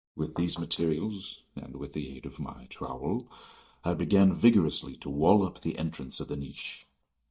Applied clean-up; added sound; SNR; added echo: neural mask model DeepFilterNet 3.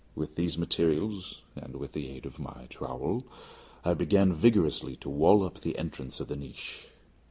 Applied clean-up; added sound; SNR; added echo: none; none; none; none.